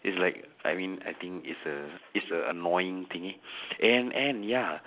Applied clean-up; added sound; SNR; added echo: neural mask model Resemble Enhance denoiser.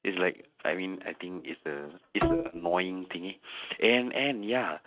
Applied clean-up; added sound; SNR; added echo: neural mask model RNNoise.